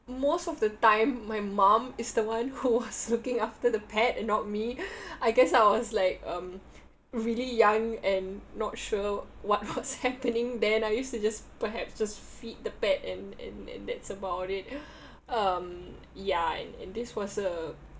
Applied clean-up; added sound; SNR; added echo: none; none; none; none.